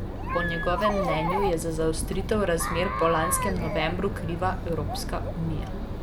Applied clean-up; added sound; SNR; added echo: none; Chatter; 1 dB; none.